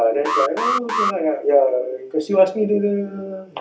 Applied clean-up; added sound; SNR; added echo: none; Alarm; 4 dB; reverberation time 0.3 s.